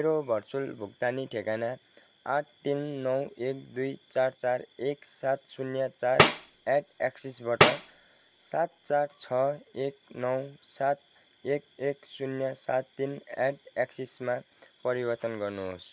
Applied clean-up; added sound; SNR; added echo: none; Tambourine; -3 dB; none.